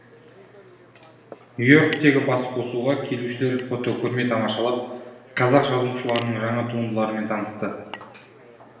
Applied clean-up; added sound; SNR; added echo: none; Chink, clink; 15 dB; reverberation time 1.0 s.